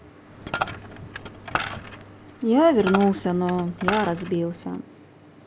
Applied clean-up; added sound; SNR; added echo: none; Coin (dropping); 8 dB; none.